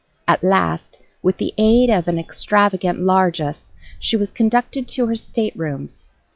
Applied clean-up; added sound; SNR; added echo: classical method log-MMSE.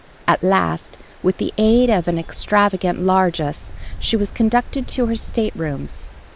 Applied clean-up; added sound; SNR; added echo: none; Stream; 13 dB; none.